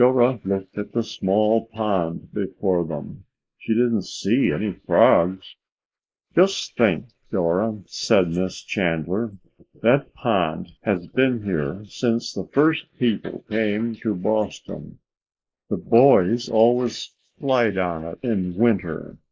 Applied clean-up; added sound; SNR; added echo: neural mask model Resemble Enhance denoiser.